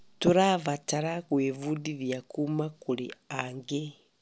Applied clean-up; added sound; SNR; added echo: none; none; none; none.